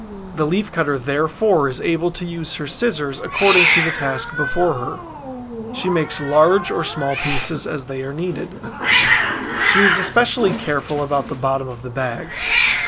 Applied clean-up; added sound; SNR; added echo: none; Hiss; 2 dB; none.